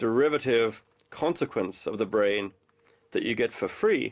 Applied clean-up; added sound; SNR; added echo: none; none; none; none.